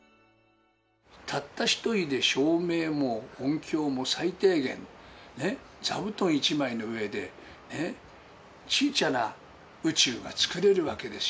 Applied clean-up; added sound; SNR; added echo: none; none; none; none.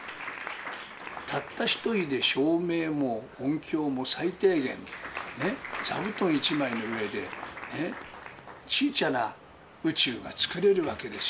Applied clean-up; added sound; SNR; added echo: none; Applause; 12 dB; none.